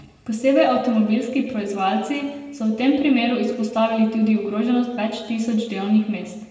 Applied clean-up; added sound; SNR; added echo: none; none; none; reverberation time 1.1 s.